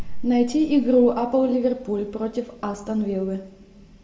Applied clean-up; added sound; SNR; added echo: none; none; none; reverberation time 0.9 s.